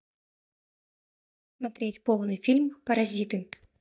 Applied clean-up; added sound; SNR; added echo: neural mask model DeepFilterNet 3.